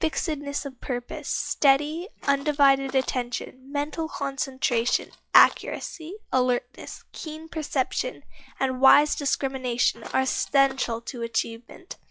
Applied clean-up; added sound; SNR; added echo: classical method log-MMSE.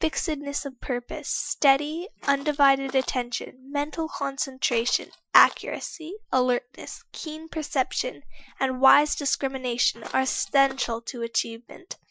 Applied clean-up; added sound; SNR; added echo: classical method Wiener filter.